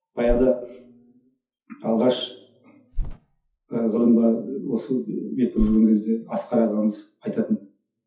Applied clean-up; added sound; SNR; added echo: classical method WPE with log-MMSE.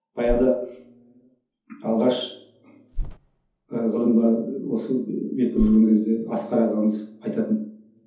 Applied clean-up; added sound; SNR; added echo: none; Bird; 13 dB; reverberation time 0.6 s.